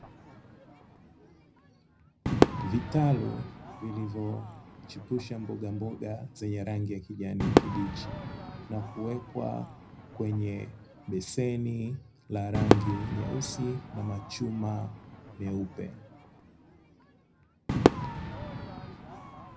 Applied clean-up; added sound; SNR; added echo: none; Crowd / Fireworks; -1 dB; reverberation time 0.4 s.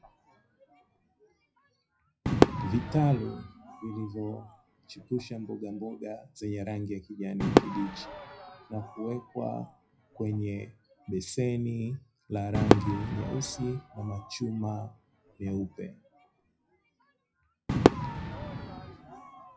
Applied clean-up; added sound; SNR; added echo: classical method WPE with log-MMSE.